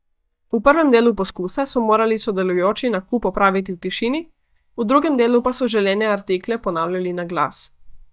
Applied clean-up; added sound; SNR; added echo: neural mask model DeepFilterNet 3.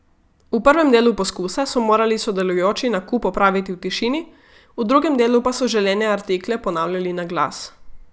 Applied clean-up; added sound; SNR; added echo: none; none; none; none.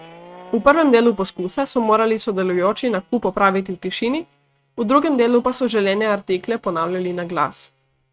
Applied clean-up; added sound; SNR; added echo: neural mask model RNNoise.